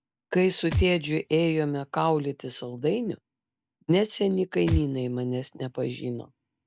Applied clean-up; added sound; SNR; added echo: none; Thump, thud; 10 dB; none.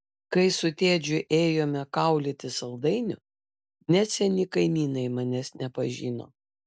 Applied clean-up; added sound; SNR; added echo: none; none; none; none.